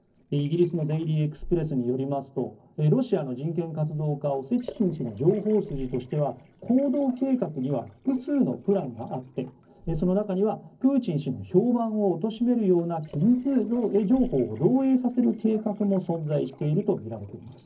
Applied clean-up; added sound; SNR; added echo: neural separator model SepFormer DNS4.